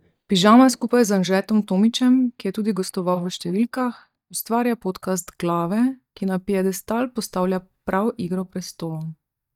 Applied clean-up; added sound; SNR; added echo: neural mask model DeepFilterNet 3.